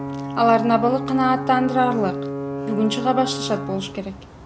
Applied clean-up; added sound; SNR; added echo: none; Alarm / Ocean / Boat, Water vehicle; 7 dB; none.